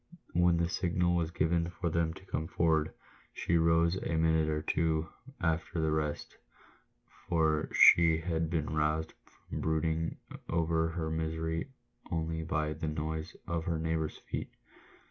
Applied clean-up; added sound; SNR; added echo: none; none; none; none.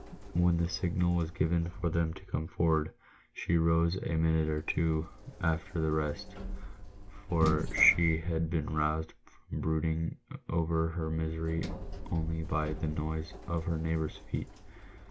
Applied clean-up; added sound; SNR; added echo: none; Sliding door; 12 dB; none.